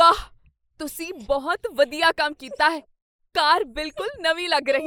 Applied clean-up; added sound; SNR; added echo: neural mask model Resemble Enhance denoiser.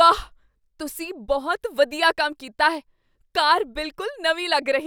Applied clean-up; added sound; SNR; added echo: none; none; none; none.